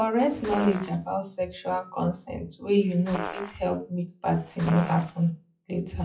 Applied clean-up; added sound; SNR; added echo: classical method WPE with log-MMSE.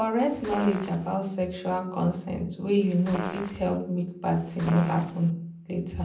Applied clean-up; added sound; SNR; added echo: none; Fart; 11 dB; reverberation time 0.6 s.